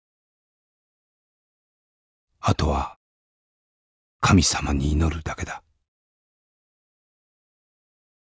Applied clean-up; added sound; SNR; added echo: none; none; none; none.